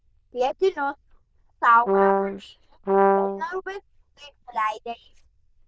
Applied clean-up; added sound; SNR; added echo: neural diffusion model UNIVERSE++.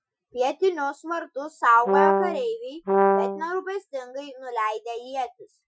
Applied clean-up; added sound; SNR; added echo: classical method Wiener filter.